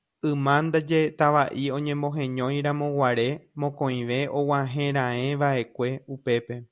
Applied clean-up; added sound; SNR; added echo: none; none; none; none.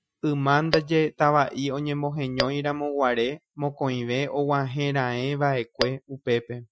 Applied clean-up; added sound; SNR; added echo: classical method Wiener filter.